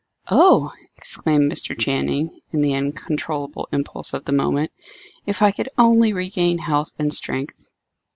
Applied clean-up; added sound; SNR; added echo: none; none; none; none.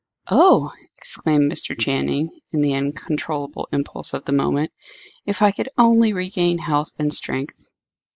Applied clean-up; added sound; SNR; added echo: neural mask model Resemble Enhance denoiser.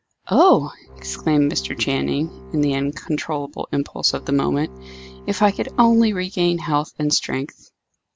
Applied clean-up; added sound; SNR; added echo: none; Bowed string instrument; 20 dB; none.